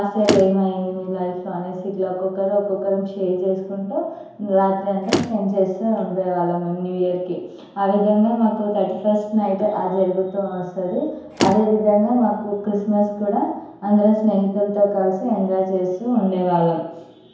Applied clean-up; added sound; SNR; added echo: none; Motor vehicle (road); 6 dB; reverberation time 1.0 s.